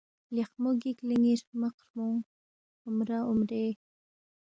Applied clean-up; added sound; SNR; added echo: none; none; none; none.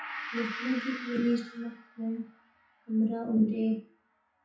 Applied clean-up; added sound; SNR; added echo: classical method WPE with log-MMSE.